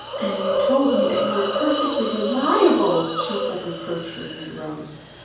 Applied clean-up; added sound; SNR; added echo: none; Hiss; 1 dB; reverberation time 0.7 s.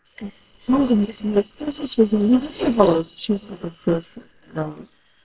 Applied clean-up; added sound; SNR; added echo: neural separator model SepFormer WHAMR!.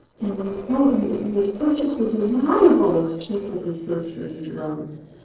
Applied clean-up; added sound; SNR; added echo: neural separator model SepFormer DNS4.